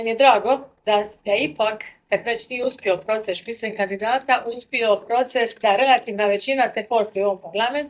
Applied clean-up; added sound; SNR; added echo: neural mask model DeepFilterNet 3.